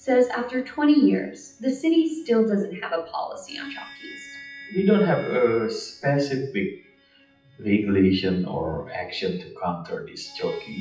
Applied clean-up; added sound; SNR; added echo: classical method WPE with log-MMSE.